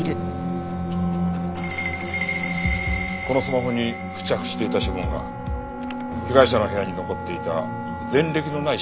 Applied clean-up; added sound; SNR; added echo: none; Wind instrument, woodwind instrument; 11 dB; none.